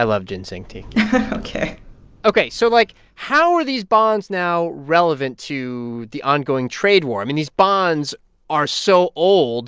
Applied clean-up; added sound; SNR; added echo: none; none; none; none.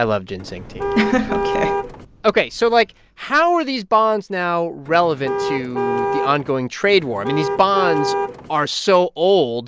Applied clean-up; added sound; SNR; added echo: none; Car; 4 dB; none.